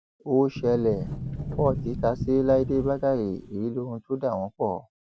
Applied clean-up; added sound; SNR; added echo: none; Sliding door; 7 dB; none.